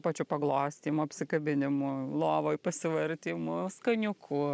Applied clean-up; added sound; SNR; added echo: none; none; none; none.